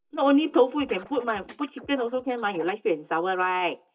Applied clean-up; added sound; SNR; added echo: neural mask model DeepFilterNet 3.